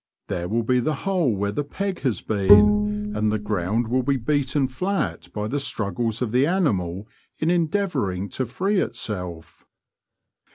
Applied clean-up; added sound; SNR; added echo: none; Bowed string instrument; -2 dB; none.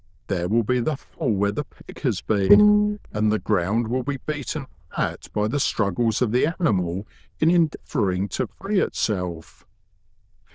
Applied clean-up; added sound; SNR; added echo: neural diffusion model UNIVERSE++.